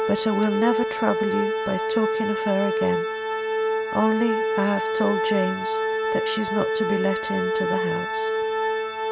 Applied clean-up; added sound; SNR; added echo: none; Organ; -2 dB; none.